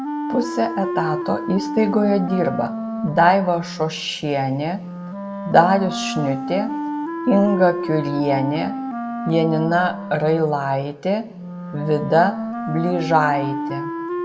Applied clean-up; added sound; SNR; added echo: none; Wind instrument, woodwind instrument; 7 dB; reverberation time 1.2 s.